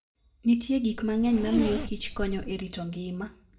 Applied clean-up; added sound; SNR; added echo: none; Zipper (clothing); 5 dB; reverberation time 0.3 s.